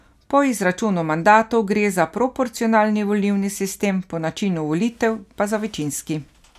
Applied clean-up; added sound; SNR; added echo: none; none; none; none.